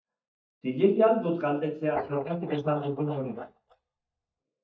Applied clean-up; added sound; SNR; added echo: neural mask model DeepFilterNet 3.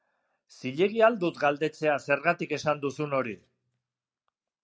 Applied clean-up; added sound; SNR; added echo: none; none; none; none.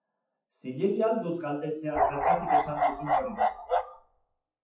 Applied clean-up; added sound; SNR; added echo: classical method WPE with log-MMSE.